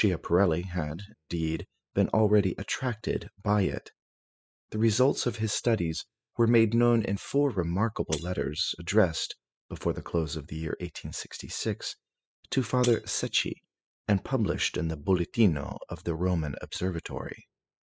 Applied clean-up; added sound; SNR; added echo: classical method spectral subtraction.